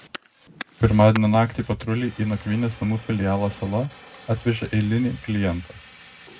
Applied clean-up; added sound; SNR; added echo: none; Fire; 18 dB; reverberation time 0.3 s.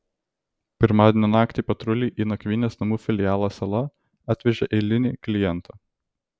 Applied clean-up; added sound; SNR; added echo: none; none; none; none.